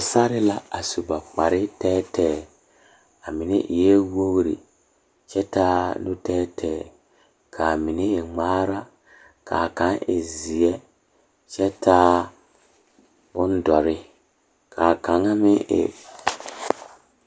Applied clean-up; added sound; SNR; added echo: none; none; none; none.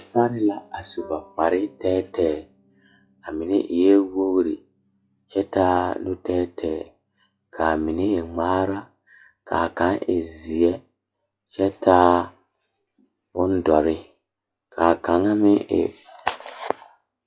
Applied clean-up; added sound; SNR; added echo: classical method log-MMSE.